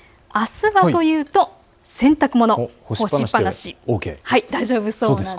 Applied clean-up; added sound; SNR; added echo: none; none; none; none.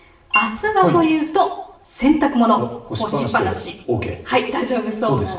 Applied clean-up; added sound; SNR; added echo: none; Chink, clink; 8 dB; reverberation time 0.7 s.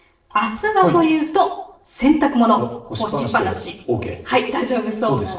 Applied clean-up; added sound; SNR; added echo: neural separator model SepFormer DNS4.